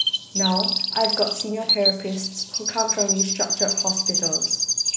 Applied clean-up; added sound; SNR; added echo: none; Chirp, tweet; -3 dB; none.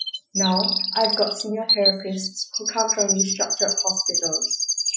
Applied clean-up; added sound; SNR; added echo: classical method Wiener filter.